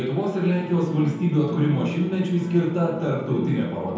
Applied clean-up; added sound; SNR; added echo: none; none; none; reverberation time 0.9 s.